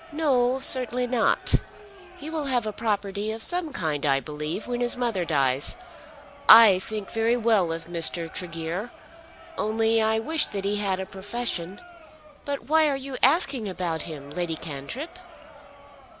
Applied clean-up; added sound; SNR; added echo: none; Crowd; 20 dB; none.